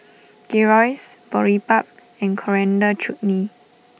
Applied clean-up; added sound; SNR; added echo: none; none; none; none.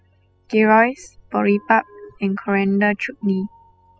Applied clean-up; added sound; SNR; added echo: classical method spectral subtraction.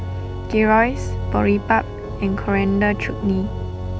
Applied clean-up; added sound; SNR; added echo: none; Organ; 6 dB; none.